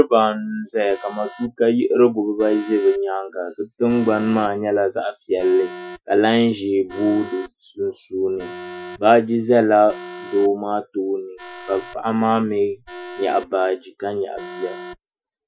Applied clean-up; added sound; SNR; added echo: classical method Wiener filter.